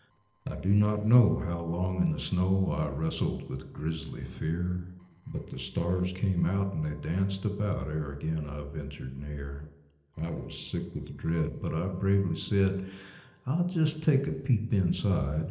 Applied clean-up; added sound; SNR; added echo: neural separator model SepFormer DNS4.